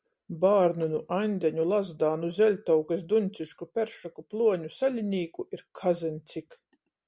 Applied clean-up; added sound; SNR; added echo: none; none; none; none.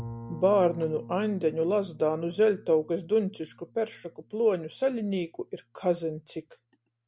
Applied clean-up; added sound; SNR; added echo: none; Bowed string instrument; 19 dB; none.